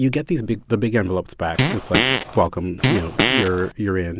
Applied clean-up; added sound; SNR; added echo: none; Fart; -1 dB; none.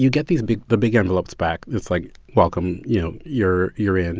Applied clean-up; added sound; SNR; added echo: none; none; none; none.